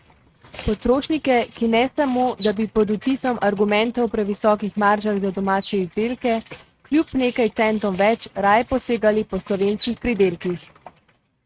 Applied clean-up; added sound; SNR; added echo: neural mask model RNNoise.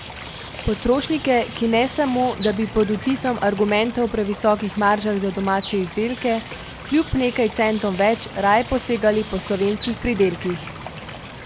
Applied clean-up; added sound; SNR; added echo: none; Water / Bird; 11 dB; none.